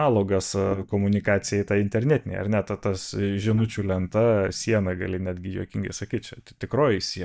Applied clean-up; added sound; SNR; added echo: neural mask model DeepFilterNet 3.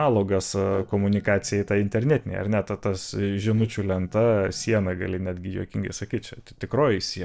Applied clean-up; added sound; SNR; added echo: neural separator model SepFormer DNS4.